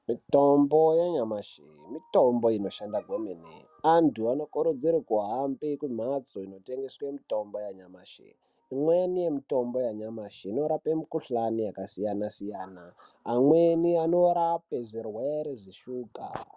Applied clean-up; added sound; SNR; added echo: none; none; none; none.